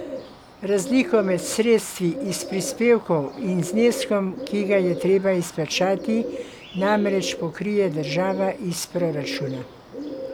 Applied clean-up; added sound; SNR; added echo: none; Bird; 10 dB; none.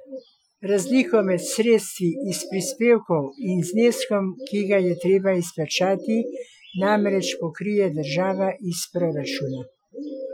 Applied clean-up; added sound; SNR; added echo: classical method Wiener filter.